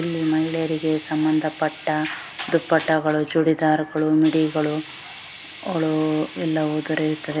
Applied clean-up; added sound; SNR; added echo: none; Hiss; 19 dB; none.